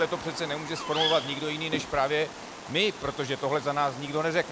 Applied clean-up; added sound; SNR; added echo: none; Bird vocalization, bird call, bird song; 8 dB; none.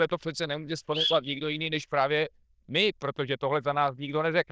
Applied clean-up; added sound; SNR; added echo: neural diffusion model UNIVERSE++.